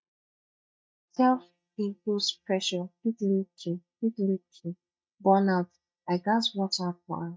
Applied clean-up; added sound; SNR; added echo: neural mask model DeepFilterNet 3.